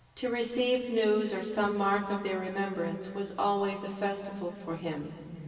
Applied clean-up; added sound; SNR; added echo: none; none; none; reverberation time 2.5 s.